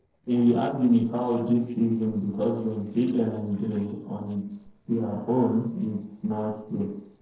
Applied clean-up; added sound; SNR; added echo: neural separator model SepFormer DNS4.